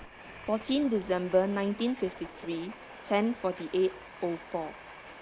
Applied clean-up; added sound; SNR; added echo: none; Train; 15 dB; none.